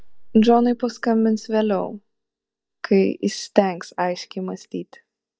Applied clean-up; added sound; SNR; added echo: neural mask model DeepFilterNet 3.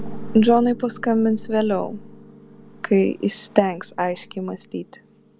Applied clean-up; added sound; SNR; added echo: none; Piano; 14 dB; none.